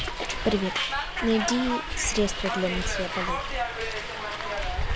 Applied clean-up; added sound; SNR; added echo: none; Hiss; -1 dB; none.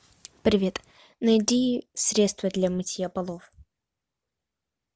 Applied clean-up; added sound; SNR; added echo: none; none; none; none.